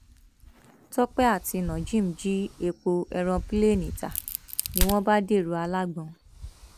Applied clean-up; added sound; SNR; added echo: none; Crack; 8 dB; none.